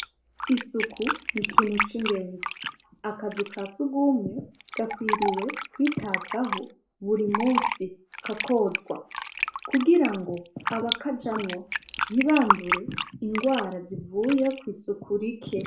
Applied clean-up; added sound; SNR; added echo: none; Fill (with liquid); 4 dB; reverberation time 0.3 s.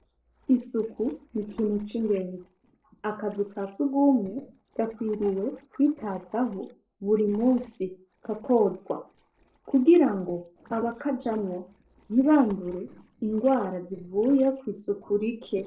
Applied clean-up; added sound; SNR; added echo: neural separator model SepFormer DNS4.